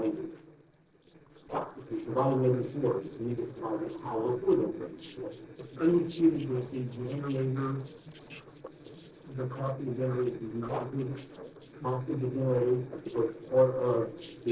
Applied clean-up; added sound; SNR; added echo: neural separator model SepFormer DNS4.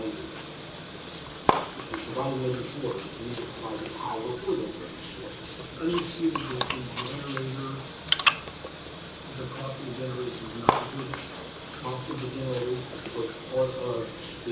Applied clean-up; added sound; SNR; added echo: none; Bathtub (filling or washing) / Water; 0 dB; reverberation time 0.7 s.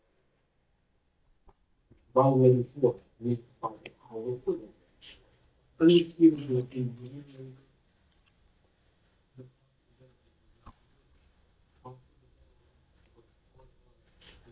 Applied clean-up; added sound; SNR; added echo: neural mask model DeepFilterNet 3.